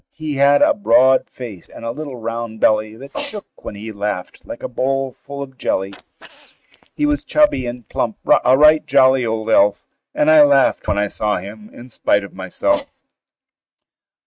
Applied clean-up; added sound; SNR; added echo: neural mask model RNNoise.